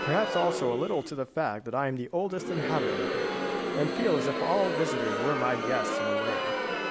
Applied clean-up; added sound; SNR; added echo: none; Crowd; 1 dB; none.